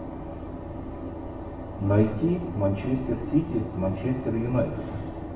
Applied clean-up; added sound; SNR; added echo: none; none; none; reverberation time 0.9 s.